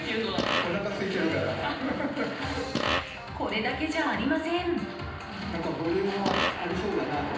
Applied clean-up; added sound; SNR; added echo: none; Fart; 3 dB; reverberation time 0.9 s.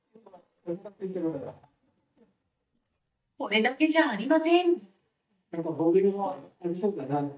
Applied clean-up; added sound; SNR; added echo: neural mask model DeepFilterNet 3.